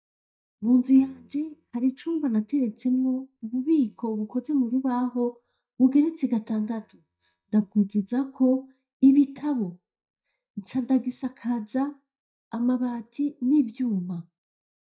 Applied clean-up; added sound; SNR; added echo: neural mask model DeepFilterNet 3.